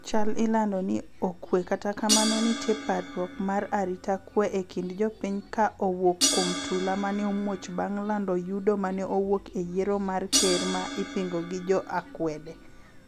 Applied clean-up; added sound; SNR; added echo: none; Crash cymbal; 7 dB; none.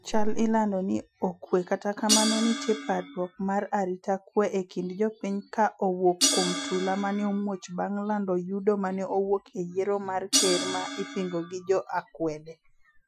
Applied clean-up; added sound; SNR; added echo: classical method Wiener filter.